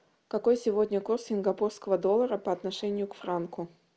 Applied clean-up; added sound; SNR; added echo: none; none; none; none.